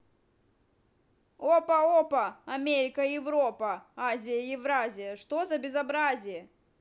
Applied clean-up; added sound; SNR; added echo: none; none; none; none.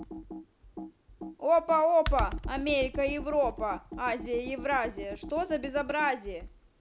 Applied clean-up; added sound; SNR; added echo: none; Computer keyboard; 9 dB; none.